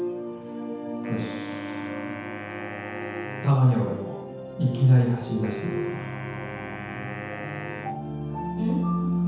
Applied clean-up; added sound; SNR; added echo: none; Wind instrument, woodwind instrument; 13 dB; reverberation time 0.9 s.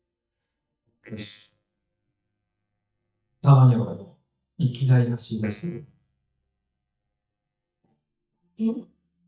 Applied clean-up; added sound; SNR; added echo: neural mask model DeepFilterNet 3.